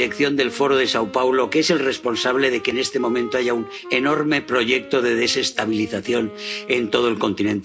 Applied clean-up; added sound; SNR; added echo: none; Wind instrument, woodwind instrument; 16 dB; reverberation time 0.3 s.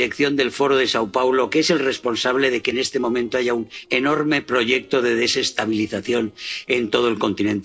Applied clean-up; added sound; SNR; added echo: neural separator model SepFormer DNS4.